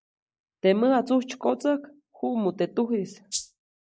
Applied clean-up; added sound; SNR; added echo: neural mask model Resemble Enhance denoiser.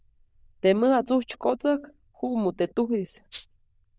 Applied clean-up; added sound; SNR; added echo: neural diffusion model UNIVERSE++.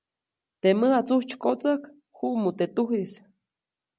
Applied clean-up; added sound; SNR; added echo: none; none; none; none.